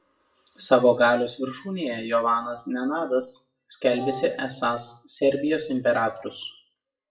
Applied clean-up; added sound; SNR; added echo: classical method WPE with log-MMSE.